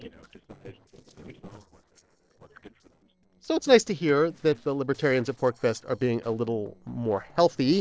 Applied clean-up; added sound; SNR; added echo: neural separator model SepFormer DNS4.